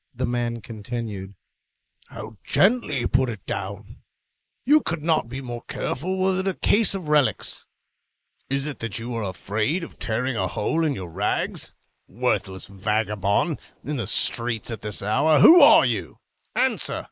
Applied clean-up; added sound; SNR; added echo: neural mask model Resemble Enhance denoiser.